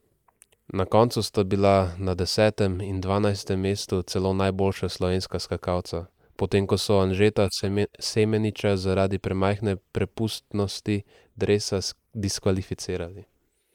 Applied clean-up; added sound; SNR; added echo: neural mask model Resemble Enhance denoiser.